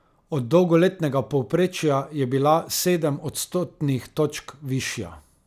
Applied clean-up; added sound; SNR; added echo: none; none; none; none.